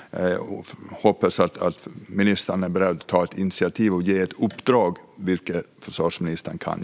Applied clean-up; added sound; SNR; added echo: none; none; none; none.